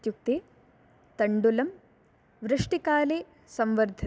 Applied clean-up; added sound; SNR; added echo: none; none; none; none.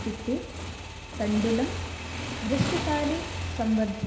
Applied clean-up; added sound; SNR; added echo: none; Motorcycle / Engine; 5 dB; reverberation time 0.9 s.